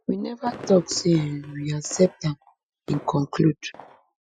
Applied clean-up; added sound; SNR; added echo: classical method Wiener filter.